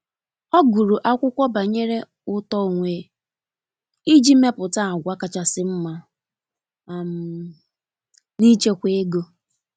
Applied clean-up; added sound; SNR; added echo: none; none; none; none.